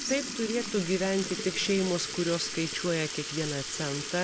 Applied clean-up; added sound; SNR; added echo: none; Sink (filling or washing) / Liquid; 6 dB; none.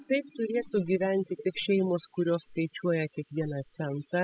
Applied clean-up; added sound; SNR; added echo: classical method spectral subtraction.